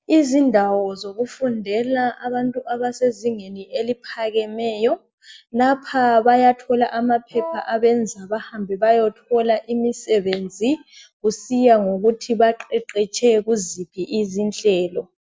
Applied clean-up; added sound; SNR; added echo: none; Wind instrument, woodwind instrument; 11 dB; none.